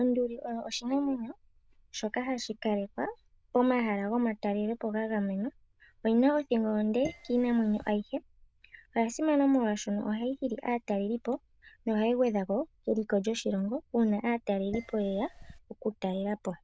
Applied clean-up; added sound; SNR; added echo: neural diffusion model UNIVERSE++.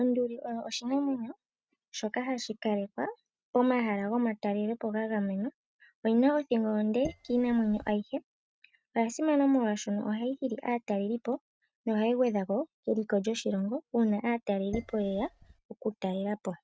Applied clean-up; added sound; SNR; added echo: neural mask model RNNoise.